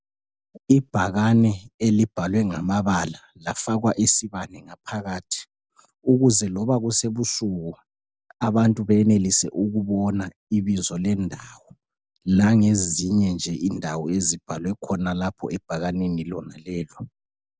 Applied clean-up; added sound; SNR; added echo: none; none; none; none.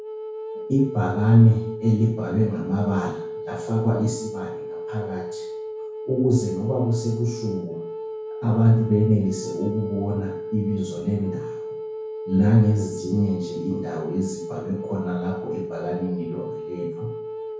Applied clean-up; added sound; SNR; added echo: none; Wind instrument, woodwind instrument; 9 dB; reverberation time 0.6 s.